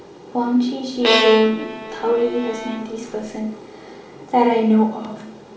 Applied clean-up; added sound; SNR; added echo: none; Bowed string instrument; 1 dB; reverberation time 2.0 s.